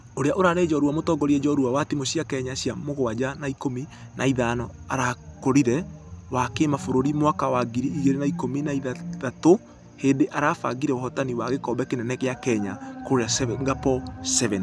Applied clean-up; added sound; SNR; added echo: none; none; none; none.